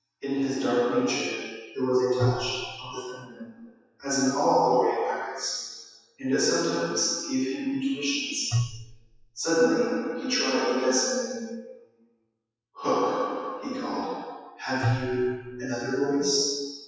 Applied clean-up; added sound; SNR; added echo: classical method WPE with log-MMSE.